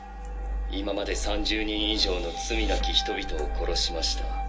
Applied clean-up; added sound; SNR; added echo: none; none; none; reverberation time 0.2 s.